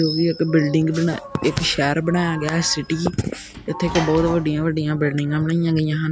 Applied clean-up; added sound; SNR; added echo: none; Sliding door / Slam; 17 dB; none.